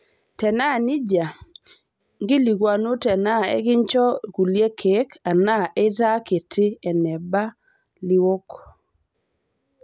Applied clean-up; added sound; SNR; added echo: none; none; none; none.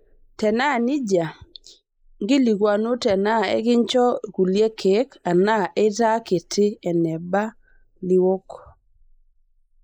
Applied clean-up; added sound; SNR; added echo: neural mask model Resemble Enhance denoiser.